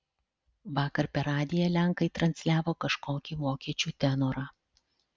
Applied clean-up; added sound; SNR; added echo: none; none; none; none.